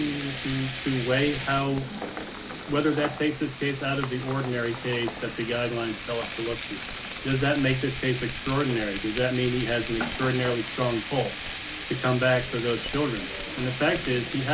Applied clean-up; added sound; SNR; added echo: none; Frying (food); 8 dB; none.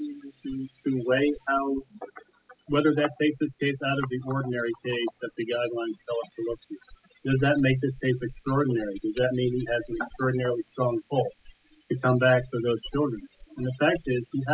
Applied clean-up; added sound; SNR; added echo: classical method spectral subtraction.